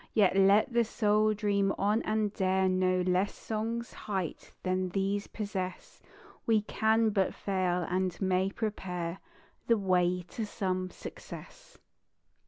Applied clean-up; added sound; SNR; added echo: none; none; none; none.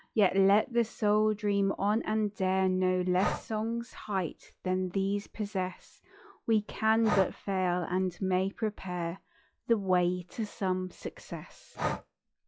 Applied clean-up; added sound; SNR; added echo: classical method log-MMSE.